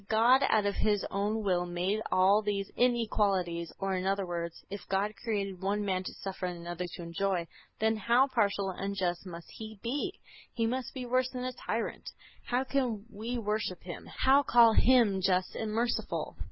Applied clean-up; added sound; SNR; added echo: none; none; none; none.